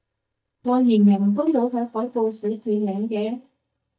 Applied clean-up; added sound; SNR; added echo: neural mask model DeepFilterNet 3.